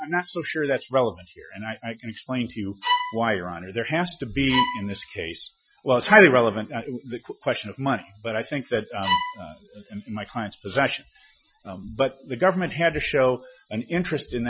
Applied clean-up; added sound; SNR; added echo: classical method Wiener filter.